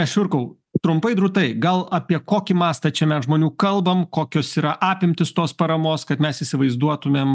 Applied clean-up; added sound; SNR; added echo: none; none; none; none.